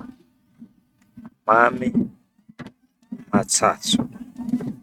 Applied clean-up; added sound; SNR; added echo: neural mask model RNNoise.